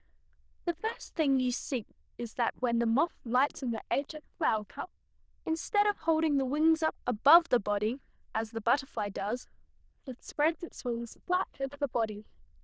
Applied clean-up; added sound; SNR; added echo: neural diffusion model UNIVERSE++.